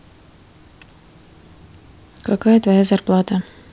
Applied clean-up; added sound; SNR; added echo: none; none; none; none.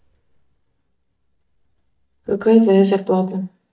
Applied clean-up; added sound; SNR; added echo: neural mask model DeepFilterNet 3.